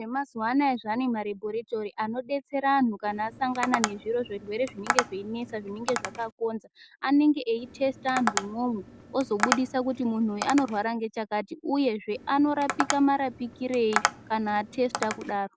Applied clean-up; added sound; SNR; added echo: none; Tap; 6 dB; none.